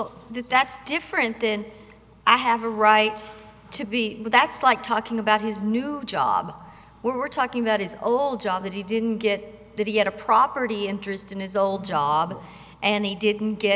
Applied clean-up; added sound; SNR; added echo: none; none; none; none.